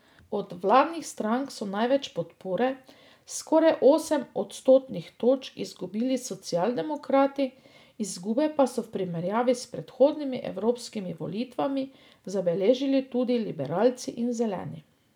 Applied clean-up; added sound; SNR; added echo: none; none; none; none.